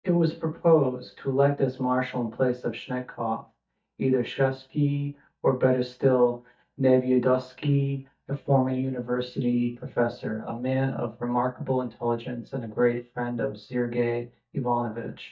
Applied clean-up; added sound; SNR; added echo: neural mask model DeepFilterNet 3.